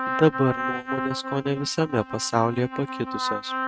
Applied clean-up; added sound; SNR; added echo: neural mask model RNNoise.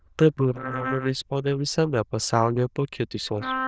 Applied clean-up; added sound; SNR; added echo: neural diffusion model UNIVERSE++.